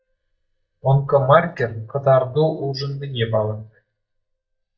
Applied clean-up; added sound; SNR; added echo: neural mask model DeepFilterNet 3.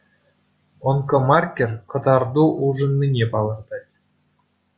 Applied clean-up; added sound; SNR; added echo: none; none; none; none.